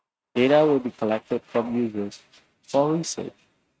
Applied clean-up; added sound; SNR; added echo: neural mask model RNNoise.